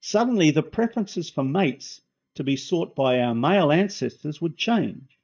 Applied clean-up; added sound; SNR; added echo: neural mask model DeepFilterNet 3.